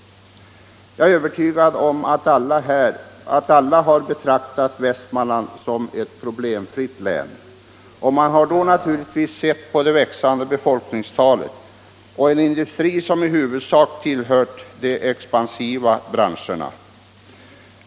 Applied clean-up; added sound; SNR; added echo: none; Burping, eructation; 16 dB; none.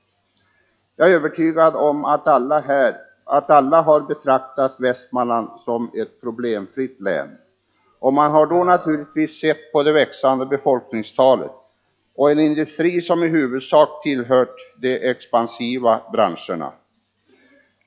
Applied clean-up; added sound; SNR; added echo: classical method log-MMSE.